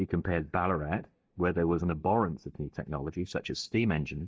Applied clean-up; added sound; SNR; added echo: neural mask model DeepFilterNet 3.